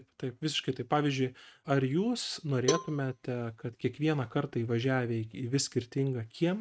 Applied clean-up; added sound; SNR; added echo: neural mask model RNNoise.